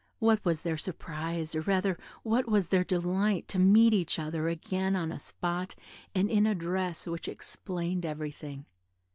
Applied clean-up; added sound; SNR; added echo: none; none; none; none.